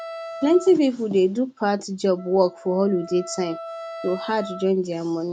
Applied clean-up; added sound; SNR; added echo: none; Wind instrument, woodwind instrument; 15 dB; none.